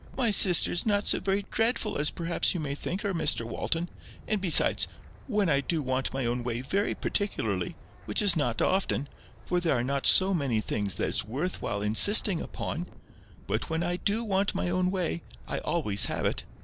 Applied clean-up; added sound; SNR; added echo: none; Wind; 20 dB; none.